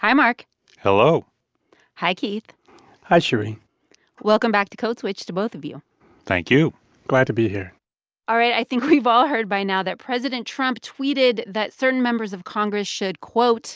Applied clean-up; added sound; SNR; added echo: none; none; none; none.